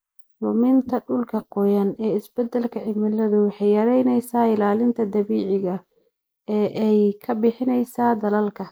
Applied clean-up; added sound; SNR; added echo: neural mask model Resemble Enhance denoiser.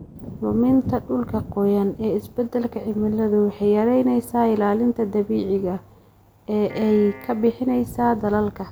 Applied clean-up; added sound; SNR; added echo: none; Thunder / Wind + Piano; 17 dB; none.